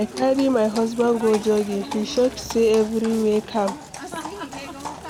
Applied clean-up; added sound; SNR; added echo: none; Livestock, farm animals, working animals; 12 dB; none.